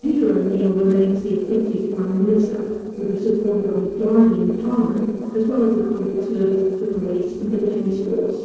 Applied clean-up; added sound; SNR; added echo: neural separator model SepFormer DNS4.